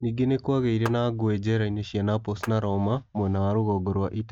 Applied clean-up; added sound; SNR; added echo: neural mask model RNNoise.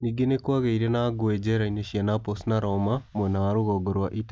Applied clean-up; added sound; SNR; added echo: none; none; none; none.